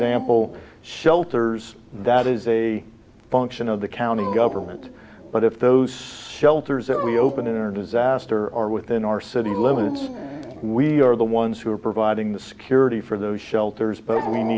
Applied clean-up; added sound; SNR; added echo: none; Dog; 13 dB; none.